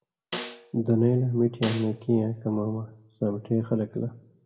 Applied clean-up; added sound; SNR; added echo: none; Snare drum; 13 dB; reverberation time 0.6 s.